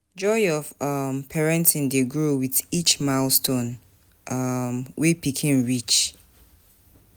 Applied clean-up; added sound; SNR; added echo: none; none; none; none.